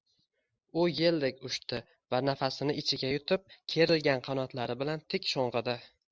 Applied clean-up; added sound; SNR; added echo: none; none; none; none.